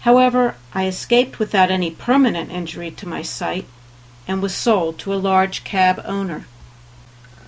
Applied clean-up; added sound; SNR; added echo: none; none; none; none.